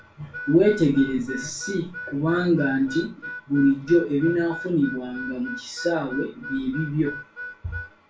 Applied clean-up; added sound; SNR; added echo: none; Harmonica; 13 dB; reverberation time 0.2 s.